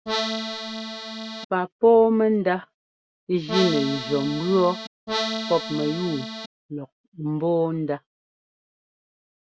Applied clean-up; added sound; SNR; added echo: none; Accordion; 5 dB; none.